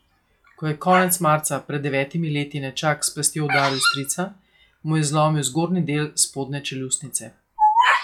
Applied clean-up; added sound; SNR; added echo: classical method log-MMSE.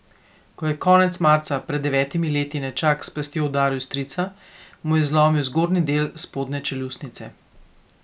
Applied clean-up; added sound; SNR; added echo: none; none; none; none.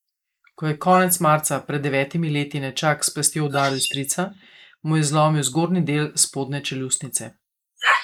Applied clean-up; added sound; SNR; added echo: neural mask model Resemble Enhance denoiser.